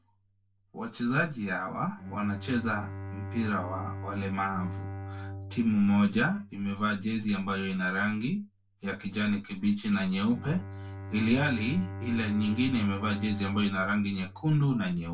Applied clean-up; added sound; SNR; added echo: none; Bowed string instrument; 11 dB; reverberation time 0.2 s.